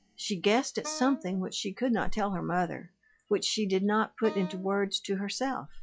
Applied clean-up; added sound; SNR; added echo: classical method log-MMSE.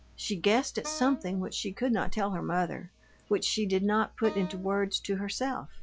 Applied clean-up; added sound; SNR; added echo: none; Wind instrument, woodwind instrument; 16 dB; none.